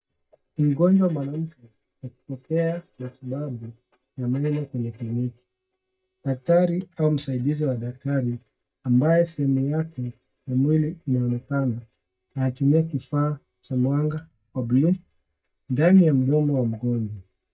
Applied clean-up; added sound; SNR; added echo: neural mask model DeepFilterNet 3.